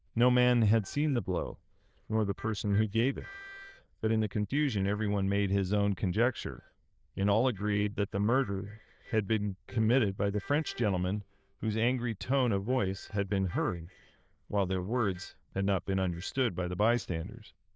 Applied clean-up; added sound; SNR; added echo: neural diffusion model UNIVERSE++.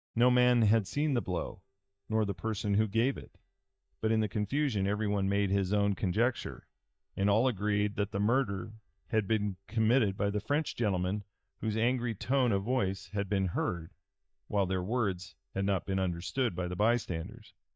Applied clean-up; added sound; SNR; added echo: neural mask model DeepFilterNet 3.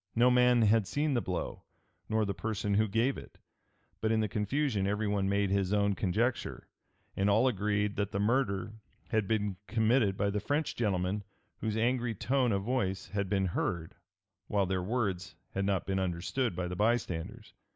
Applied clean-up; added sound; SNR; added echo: none; none; none; none.